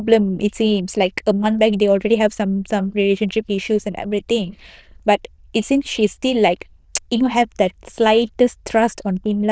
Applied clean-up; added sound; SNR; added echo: neural diffusion model UNIVERSE++.